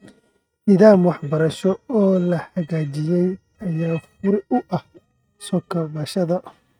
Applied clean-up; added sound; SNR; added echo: neural mask model RNNoise.